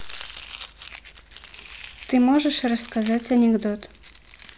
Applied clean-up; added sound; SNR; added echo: none; Domestic sounds, home sounds; 19 dB; none.